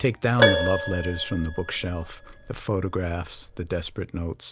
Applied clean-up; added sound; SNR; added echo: none; Keyboard (musical); 1 dB; none.